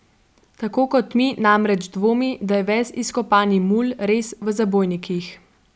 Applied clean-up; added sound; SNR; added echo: none; none; none; none.